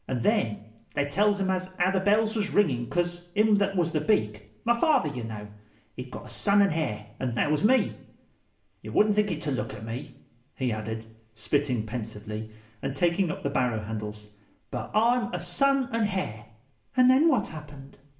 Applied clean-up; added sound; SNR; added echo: none; none; none; reverberation time 0.5 s.